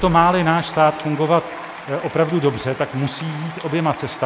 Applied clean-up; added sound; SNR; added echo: none; Applause / Cheering + Bass drum; 14 dB; none.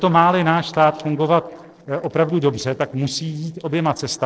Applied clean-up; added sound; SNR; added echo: neural separator model SepFormer DNS4.